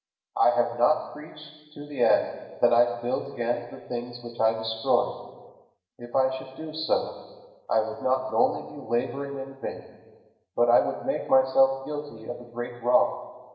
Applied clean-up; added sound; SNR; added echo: none; none; none; reverberation time 1.2 s.